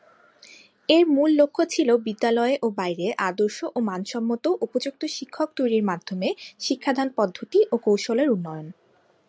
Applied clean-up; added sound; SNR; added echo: none; none; none; none.